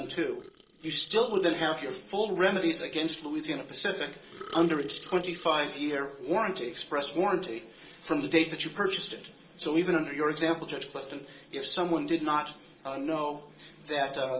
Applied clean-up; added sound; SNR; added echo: neural separator model SepFormer DNS4.